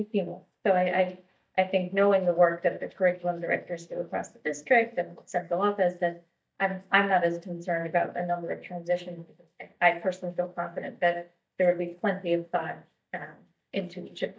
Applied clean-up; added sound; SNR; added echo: neural mask model DeepFilterNet 3.